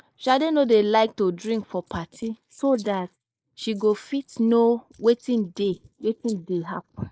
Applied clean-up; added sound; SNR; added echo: neural mask model Resemble Enhance denoiser.